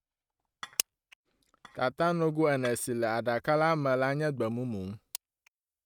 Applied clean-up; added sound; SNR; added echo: neural mask model RNNoise.